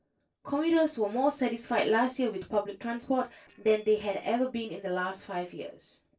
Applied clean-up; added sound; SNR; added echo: neural separator model SepFormer DNS4.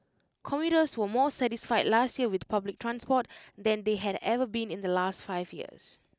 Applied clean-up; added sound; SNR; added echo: none; none; none; none.